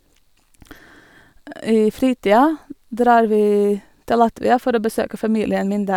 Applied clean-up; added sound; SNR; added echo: none; none; none; none.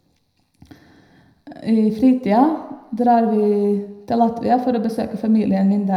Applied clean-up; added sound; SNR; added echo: none; none; none; reverberation time 0.7 s.